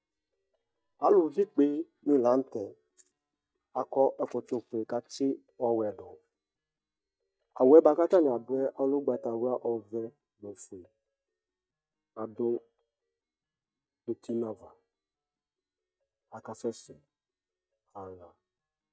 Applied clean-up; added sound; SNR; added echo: neural mask model DeepFilterNet 3.